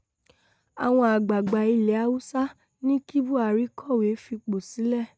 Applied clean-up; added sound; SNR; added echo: neural mask model RNNoise.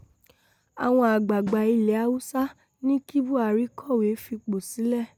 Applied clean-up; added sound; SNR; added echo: none; Drum; 19 dB; none.